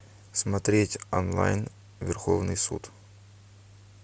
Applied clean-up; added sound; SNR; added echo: none; none; none; none.